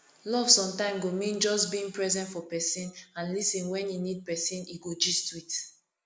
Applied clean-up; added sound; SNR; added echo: none; none; none; none.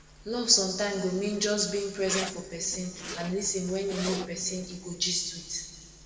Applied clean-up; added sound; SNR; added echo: none; Zipper (clothing); 12 dB; reverberation time 1.8 s.